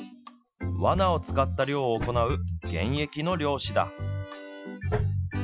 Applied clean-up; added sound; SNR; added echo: classical method Wiener filter.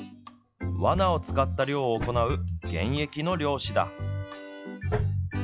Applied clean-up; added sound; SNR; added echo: classical method log-MMSE.